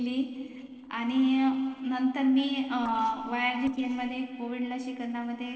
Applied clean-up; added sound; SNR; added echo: neural separator model SepFormer DNS4.